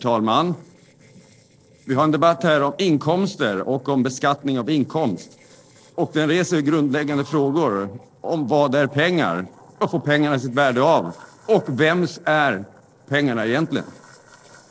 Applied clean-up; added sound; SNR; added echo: neural separator model SepFormer DNS4.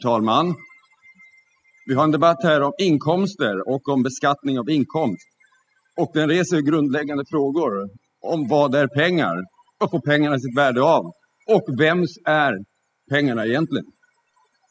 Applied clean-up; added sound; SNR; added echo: classical method spectral subtraction.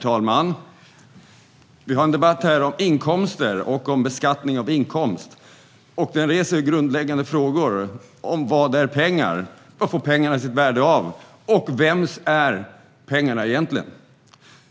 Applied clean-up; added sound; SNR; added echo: none; none; none; none.